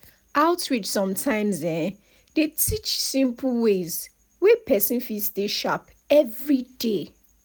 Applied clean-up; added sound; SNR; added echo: none; none; none; none.